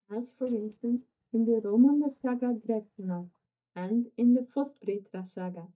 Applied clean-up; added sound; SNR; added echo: neural mask model DeepFilterNet 3.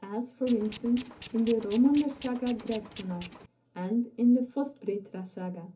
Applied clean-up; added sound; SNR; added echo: none; Tools; 18 dB; reverberation time 0.3 s.